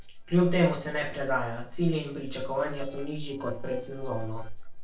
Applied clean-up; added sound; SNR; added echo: neural separator model SepFormer DNS4.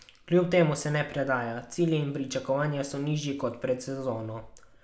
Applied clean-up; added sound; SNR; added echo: none; none; none; none.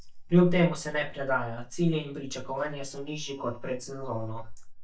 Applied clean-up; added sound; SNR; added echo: neural mask model DeepFilterNet 3.